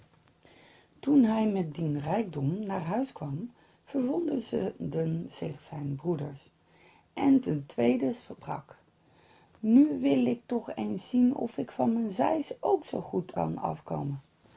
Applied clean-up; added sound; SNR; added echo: none; none; none; none.